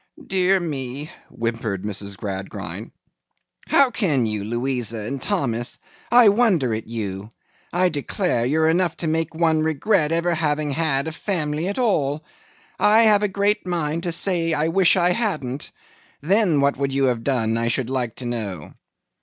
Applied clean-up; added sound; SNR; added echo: none; none; none; none.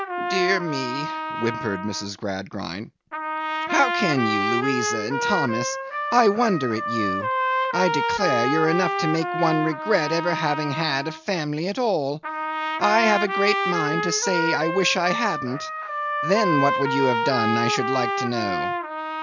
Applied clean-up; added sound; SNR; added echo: none; Trumpet; 2 dB; none.